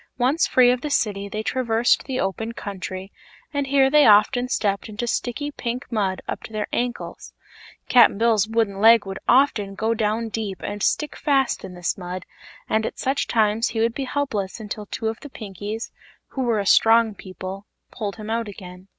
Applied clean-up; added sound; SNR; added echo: none; none; none; none.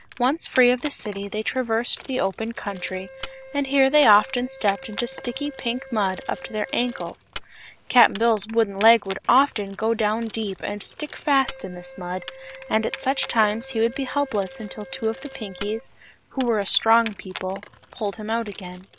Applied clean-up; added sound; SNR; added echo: none; Wind instrument, woodwind instrument + Keys jangling; 15 dB; none.